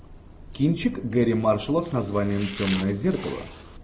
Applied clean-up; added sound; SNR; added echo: none; Domestic sounds, home sounds; 14 dB; none.